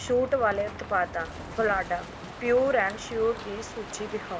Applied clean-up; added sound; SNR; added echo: none; Crow; 12 dB; none.